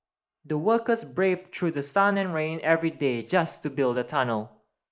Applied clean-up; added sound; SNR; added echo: neural mask model Resemble Enhance denoiser.